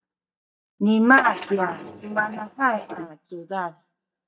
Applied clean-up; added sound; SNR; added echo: neural mask model DeepFilterNet 3.